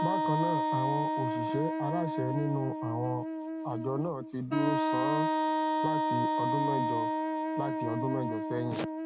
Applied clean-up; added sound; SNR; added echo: none; Wind instrument, woodwind instrument; -3 dB; none.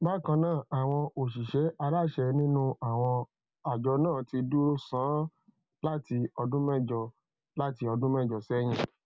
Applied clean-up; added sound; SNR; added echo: none; none; none; none.